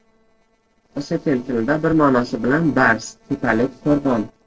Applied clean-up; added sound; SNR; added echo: neural separator model SepFormer DNS4.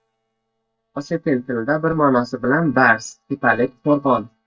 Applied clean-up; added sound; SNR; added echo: neural mask model DeepFilterNet 3.